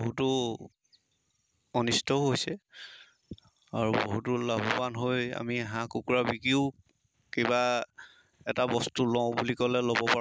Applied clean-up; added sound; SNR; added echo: none; none; none; none.